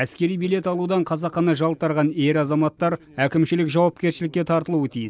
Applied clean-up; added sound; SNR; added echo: none; none; none; none.